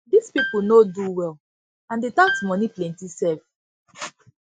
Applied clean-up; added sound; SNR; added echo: classical method Wiener filter.